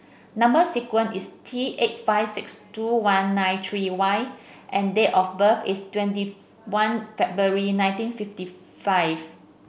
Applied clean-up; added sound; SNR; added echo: none; none; none; none.